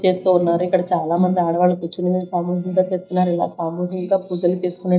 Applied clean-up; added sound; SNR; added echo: neural mask model DeepFilterNet 3.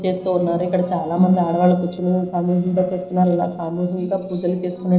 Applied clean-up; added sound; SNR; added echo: neural separator model SepFormer DNS4.